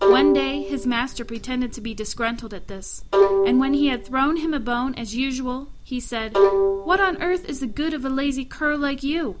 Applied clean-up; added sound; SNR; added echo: none; Bowed string instrument; 1 dB; none.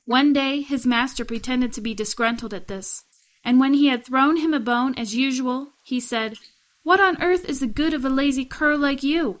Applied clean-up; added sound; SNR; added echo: neural mask model Resemble Enhance denoiser.